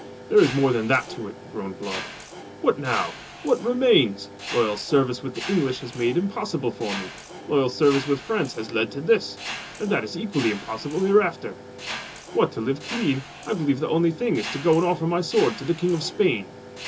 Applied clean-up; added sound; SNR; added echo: none; Mechanisms; 13 dB; reverberation time 0.2 s.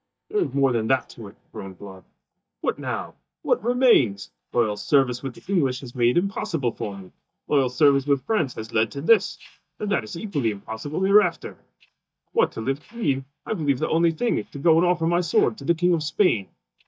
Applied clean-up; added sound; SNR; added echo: neural mask model DeepFilterNet 3.